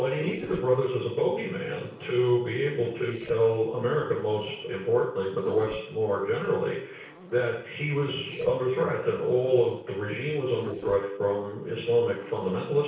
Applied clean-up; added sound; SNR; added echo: neural separator model SepFormer DNS4.